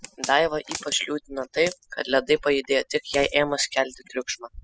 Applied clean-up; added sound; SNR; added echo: classical method spectral subtraction.